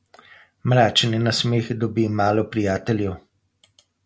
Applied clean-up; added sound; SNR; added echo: none; none; none; none.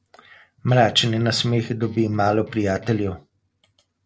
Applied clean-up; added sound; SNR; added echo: neural separator model SepFormer DNS4.